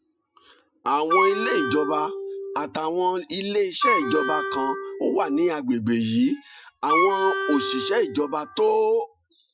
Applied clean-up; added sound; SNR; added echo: classical method Wiener filter.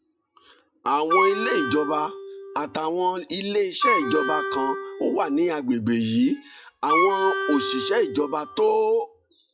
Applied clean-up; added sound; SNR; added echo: classical method log-MMSE.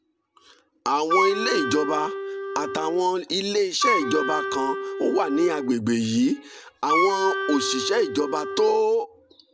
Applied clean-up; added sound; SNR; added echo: none; Wind instrument, woodwind instrument; 3 dB; none.